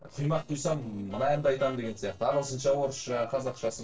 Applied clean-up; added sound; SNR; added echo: neural separator model SepFormer DNS4.